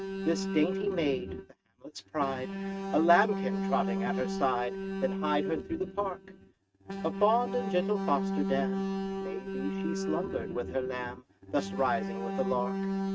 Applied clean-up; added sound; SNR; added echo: neural mask model RNNoise.